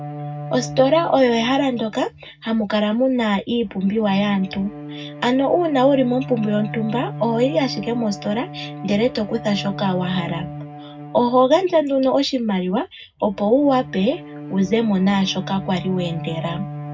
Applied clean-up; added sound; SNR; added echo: none; Bowed string instrument; 13 dB; reverberation time 0.4 s.